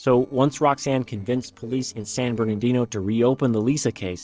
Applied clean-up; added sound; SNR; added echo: neural separator model SepFormer DNS4.